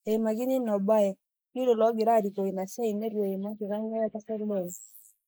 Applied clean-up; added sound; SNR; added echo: neural mask model Resemble Enhance denoiser.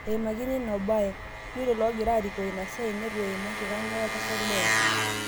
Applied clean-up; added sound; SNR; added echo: none; Engine; 2 dB; none.